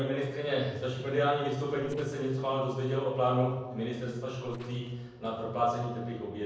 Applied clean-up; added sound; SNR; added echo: neural separator model SepFormer DNS4.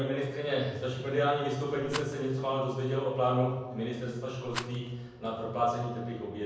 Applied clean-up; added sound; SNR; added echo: none; Rattle; 11 dB; reverberation time 1.1 s.